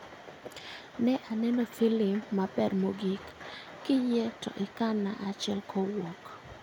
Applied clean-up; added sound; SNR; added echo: none; none; none; none.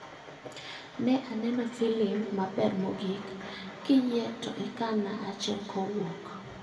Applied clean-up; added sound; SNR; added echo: none; none; none; reverberation time 1.8 s.